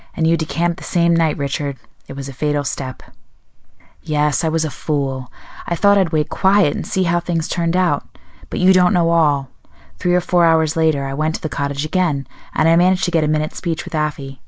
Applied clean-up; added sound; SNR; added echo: neural mask model Resemble Enhance denoiser.